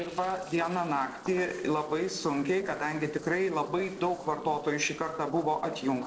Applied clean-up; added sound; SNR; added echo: neural separator model SepFormer DNS4.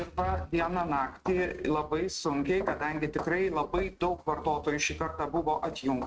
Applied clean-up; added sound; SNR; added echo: neural mask model RNNoise.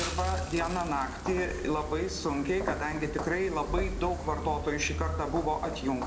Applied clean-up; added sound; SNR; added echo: none; Walk, footsteps + Hiss; 4 dB; none.